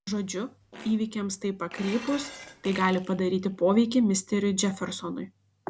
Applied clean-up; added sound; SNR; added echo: none; Fart + Dishes, pots, and pans; 19 dB; none.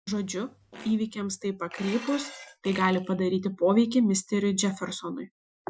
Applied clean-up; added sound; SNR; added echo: classical method Wiener filter.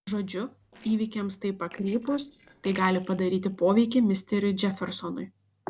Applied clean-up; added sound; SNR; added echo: neural separator model SepFormer DNS4.